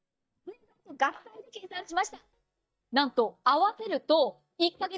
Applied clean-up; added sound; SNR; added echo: neural mask model DeepFilterNet 3.